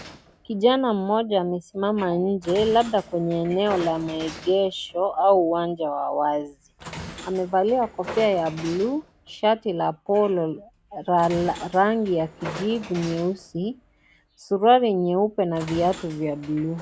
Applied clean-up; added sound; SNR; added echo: none; Train; 18 dB; none.